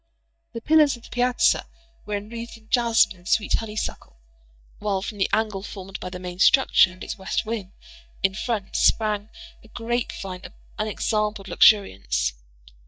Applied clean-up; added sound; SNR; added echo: neural mask model DeepFilterNet 3.